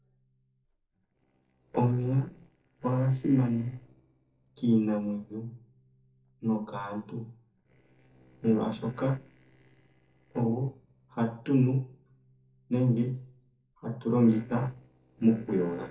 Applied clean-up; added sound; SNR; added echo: neural separator model SepFormer DNS4.